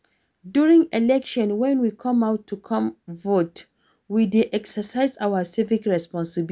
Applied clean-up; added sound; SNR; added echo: none; none; none; none.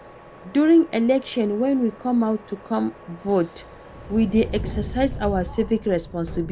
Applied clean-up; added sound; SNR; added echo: none; Subway, metro, underground; 13 dB; none.